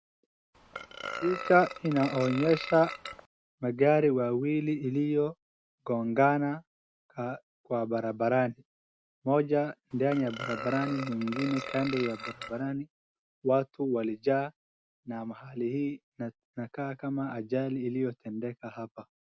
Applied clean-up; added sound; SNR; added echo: none; Burping, eructation; 9 dB; none.